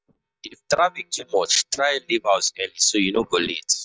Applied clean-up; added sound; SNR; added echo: neural mask model DeepFilterNet 3.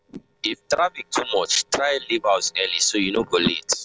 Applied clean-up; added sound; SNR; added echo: neural separator model SepFormer DNS4.